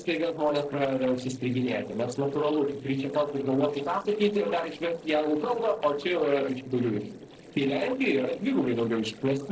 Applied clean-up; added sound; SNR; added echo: neural separator model SepFormer DNS4.